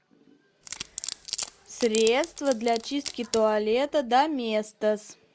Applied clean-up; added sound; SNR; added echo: none; Wood; 12 dB; none.